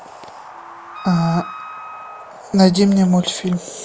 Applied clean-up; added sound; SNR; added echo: none; Wind instrument, woodwind instrument + Wind; 16 dB; none.